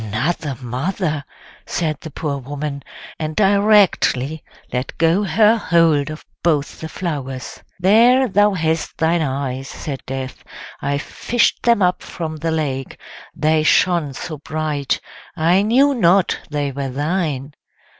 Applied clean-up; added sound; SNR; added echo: none; none; none; none.